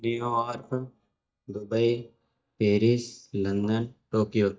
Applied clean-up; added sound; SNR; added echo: neural mask model DeepFilterNet 3.